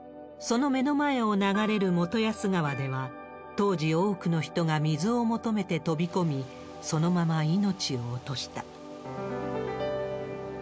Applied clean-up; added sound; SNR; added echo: none; none; none; none.